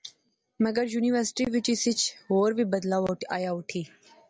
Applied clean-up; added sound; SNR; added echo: none; none; none; none.